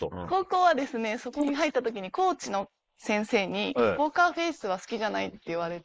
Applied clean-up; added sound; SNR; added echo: neural mask model Resemble Enhance denoiser.